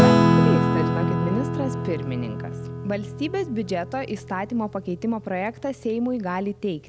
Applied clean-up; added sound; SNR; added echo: none; Acoustic guitar / Strum; -4 dB; none.